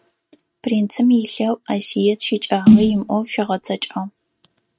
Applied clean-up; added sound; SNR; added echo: neural mask model RNNoise.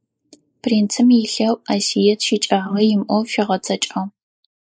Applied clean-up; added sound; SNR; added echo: neural mask model Resemble Enhance denoiser.